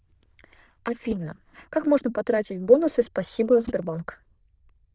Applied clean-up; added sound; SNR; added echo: neural diffusion model UNIVERSE++.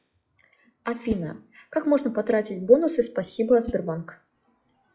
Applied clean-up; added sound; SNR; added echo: classical method log-MMSE.